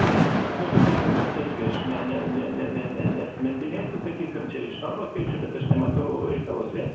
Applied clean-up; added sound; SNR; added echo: none; Thunder / Rain; -3 dB; reverberation time 0.7 s.